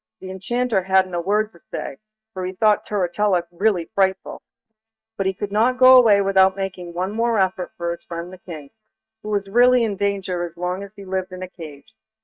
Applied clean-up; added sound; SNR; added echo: neural mask model DeepFilterNet 3.